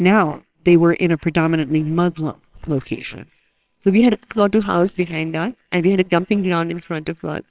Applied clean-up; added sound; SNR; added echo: neural separator model SepFormer WHAMR!.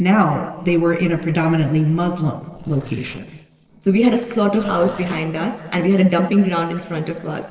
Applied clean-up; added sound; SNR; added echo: neural separator model SepFormer DNS4.